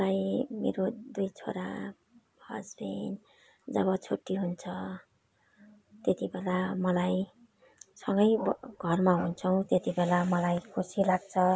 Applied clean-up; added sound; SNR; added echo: none; Bark; 15 dB; none.